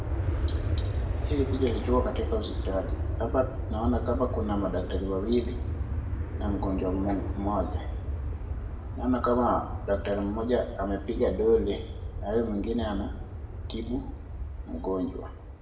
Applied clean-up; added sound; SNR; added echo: none; Aircraft; 2 dB; reverberation time 0.8 s.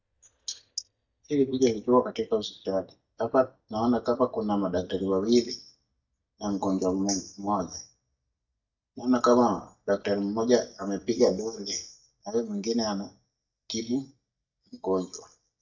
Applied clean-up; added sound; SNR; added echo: neural mask model DeepFilterNet 3.